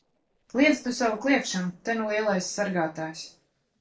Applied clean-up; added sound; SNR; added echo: neural separator model SepFormer DNS4.